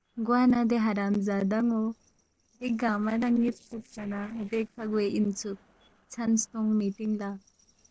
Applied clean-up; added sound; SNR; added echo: neural separator model SepFormer DNS4.